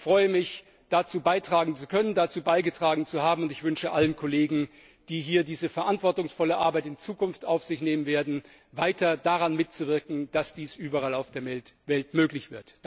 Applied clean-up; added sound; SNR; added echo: none; none; none; none.